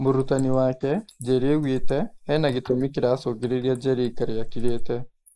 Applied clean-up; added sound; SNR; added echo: neural mask model Resemble Enhance denoiser.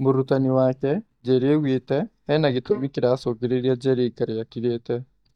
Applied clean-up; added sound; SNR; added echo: neural mask model DeepFilterNet 3.